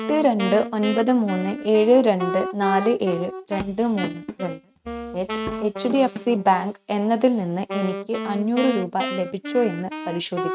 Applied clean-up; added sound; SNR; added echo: neural mask model RNNoise.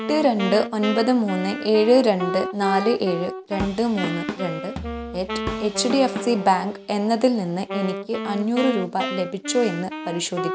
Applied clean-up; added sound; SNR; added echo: none; Wind instrument, woodwind instrument + Drum kit; 7 dB; none.